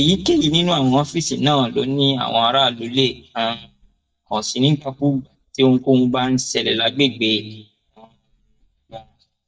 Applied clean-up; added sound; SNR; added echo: neural mask model DeepFilterNet 3.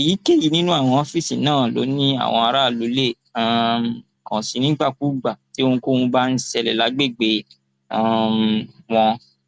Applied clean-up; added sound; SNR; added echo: none; none; none; none.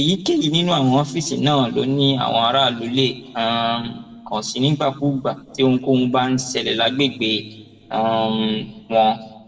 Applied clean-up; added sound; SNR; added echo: neural separator model SepFormer DNS4.